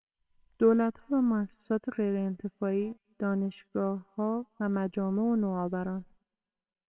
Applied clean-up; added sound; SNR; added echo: neural separator model SepFormer WHAMR!.